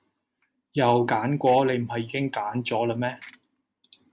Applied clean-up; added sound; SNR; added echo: none; Ratchet, pawl; 15 dB; none.